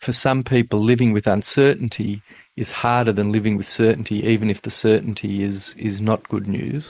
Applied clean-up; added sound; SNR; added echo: neural mask model Resemble Enhance denoiser.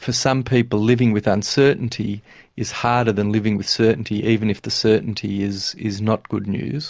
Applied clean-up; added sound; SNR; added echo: none; none; none; none.